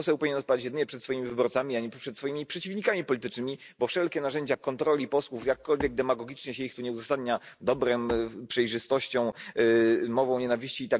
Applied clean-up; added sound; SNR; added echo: none; Walk, footsteps; 15 dB; none.